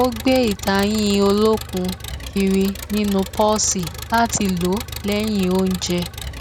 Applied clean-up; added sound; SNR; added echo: none; Engine; 11 dB; none.